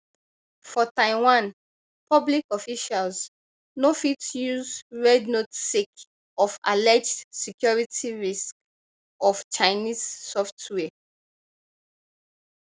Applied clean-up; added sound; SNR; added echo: none; none; none; none.